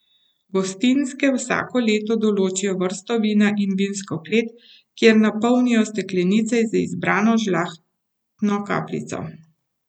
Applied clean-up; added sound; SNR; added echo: none; none; none; none.